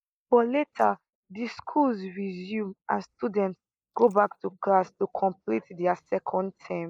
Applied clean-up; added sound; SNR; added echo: neural mask model Resemble Enhance denoiser.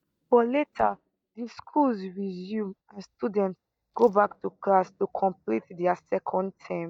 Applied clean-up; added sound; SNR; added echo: neural mask model DeepFilterNet 3.